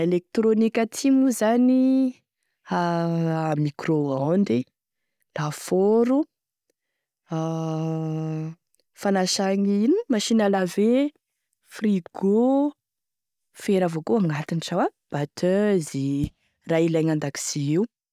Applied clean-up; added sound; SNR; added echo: neural mask model DeepFilterNet 3.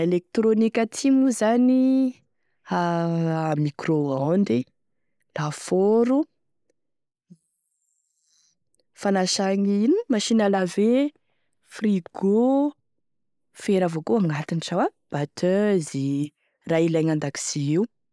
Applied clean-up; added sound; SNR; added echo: neural mask model Resemble Enhance denoiser.